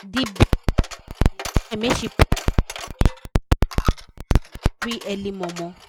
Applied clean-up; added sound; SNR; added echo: none; Coin (dropping); 15 dB; none.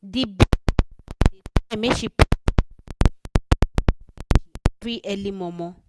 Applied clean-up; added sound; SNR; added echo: none; none; none; none.